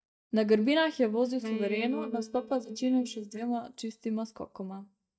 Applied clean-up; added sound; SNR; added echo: neural mask model DeepFilterNet 3.